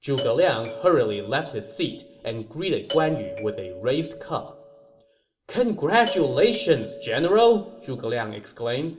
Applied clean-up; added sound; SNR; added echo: none; Doorbell; 12 dB; reverberation time 1.6 s.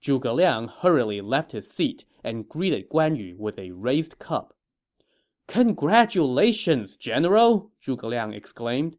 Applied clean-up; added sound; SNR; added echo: none; none; none; none.